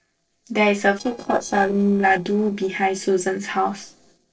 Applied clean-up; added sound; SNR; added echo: neural separator model SepFormer DNS4.